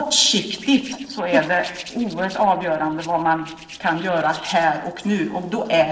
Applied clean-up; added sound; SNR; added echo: neural separator model SepFormer DNS4.